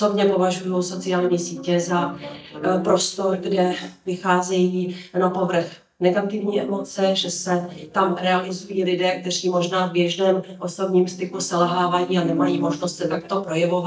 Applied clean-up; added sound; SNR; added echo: neural mask model DeepFilterNet 3.